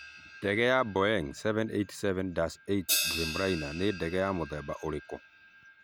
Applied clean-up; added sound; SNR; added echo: none; Crash cymbal; 8 dB; none.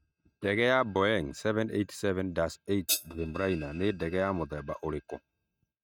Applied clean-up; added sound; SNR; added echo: neural mask model RNNoise.